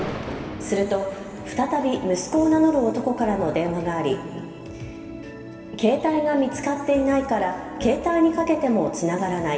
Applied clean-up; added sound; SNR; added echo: none; Thunder; 18 dB; reverberation time 2.4 s.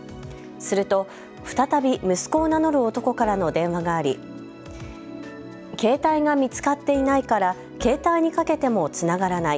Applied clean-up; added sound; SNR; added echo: none; none; none; none.